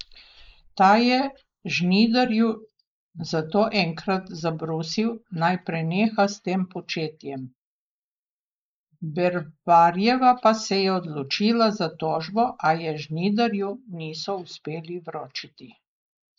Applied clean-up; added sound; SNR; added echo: neural mask model Resemble Enhance denoiser.